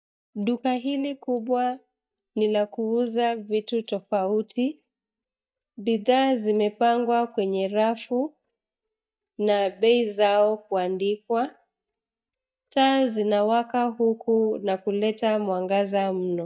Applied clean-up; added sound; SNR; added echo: neural mask model DeepFilterNet 3.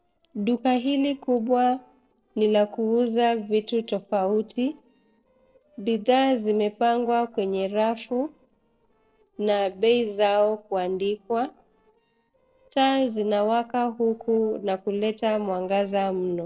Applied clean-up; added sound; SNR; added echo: neural separator model SepFormer DNS4.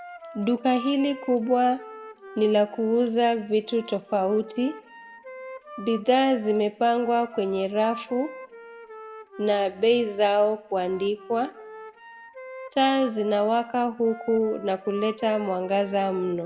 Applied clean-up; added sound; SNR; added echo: none; Wind instrument, woodwind instrument; 17 dB; reverberation time 0.8 s.